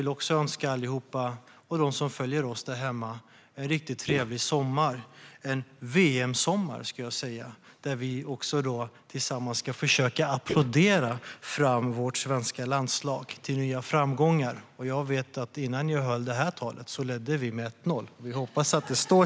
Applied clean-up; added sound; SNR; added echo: none; Walk, footsteps; 6 dB; none.